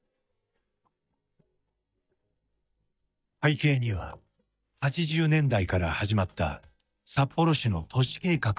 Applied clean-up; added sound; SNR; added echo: neural mask model DeepFilterNet 3.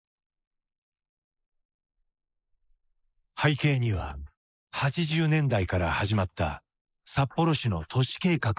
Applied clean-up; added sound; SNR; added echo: neural mask model Resemble Enhance denoiser.